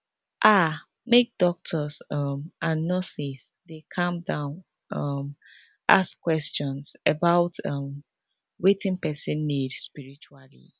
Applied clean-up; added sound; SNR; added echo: none; none; none; none.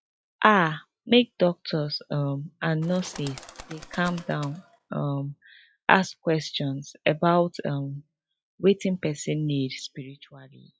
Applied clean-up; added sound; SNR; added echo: classical method log-MMSE.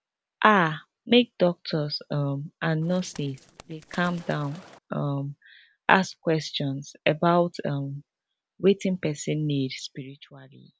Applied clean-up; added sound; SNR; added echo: neural separator model SepFormer DNS4.